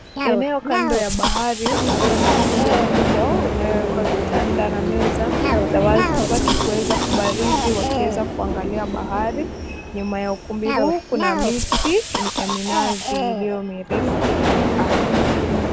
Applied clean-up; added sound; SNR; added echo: none; Cough + Subway, metro, underground; -4 dB; none.